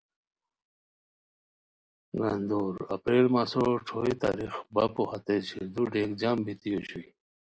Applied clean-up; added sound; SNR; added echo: none; none; none; none.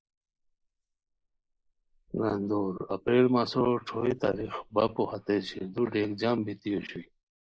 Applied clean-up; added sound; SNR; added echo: neural mask model Resemble Enhance denoiser.